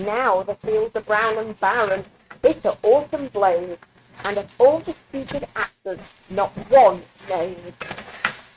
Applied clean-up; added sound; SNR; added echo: neural mask model RNNoise.